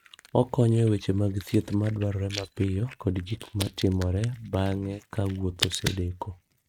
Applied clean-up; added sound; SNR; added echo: neural mask model RNNoise.